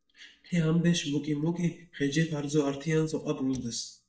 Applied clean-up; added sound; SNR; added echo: neural mask model DeepFilterNet 3.